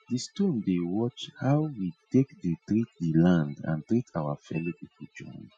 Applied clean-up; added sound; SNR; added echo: classical method Wiener filter.